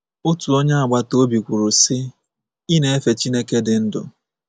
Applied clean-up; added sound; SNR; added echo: none; none; none; none.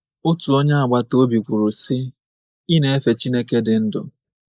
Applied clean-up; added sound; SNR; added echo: neural mask model Resemble Enhance denoiser.